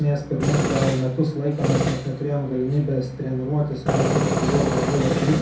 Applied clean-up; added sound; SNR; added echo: none; Tools; 2 dB; reverberation time 0.5 s.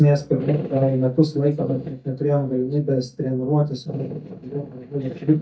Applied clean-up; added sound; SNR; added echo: neural mask model DeepFilterNet 3.